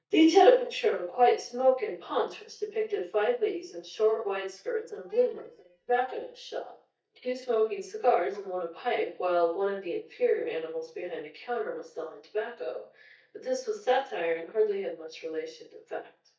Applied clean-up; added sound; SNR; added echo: neural mask model DeepFilterNet 3.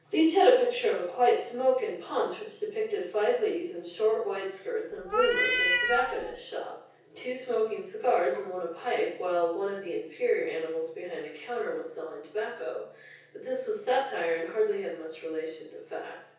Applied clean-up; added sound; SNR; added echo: none; Meow; 0 dB; reverberation time 0.6 s.